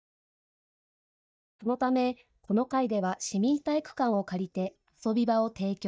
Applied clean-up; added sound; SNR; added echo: neural mask model DeepFilterNet 3.